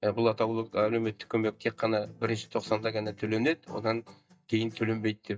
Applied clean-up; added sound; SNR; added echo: neural mask model DeepFilterNet 3.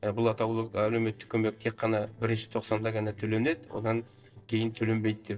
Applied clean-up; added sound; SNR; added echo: neural separator model SepFormer DNS4.